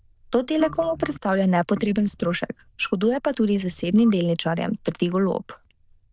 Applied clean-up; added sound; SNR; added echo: neural diffusion model UNIVERSE++.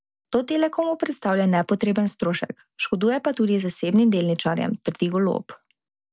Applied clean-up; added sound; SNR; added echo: none; none; none; none.